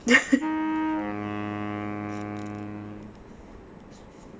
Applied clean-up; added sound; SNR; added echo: none; Wind instrument, woodwind instrument; 1 dB; none.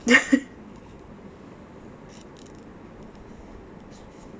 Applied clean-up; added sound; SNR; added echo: none; none; none; none.